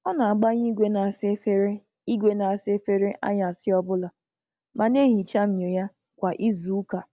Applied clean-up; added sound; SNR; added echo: none; none; none; none.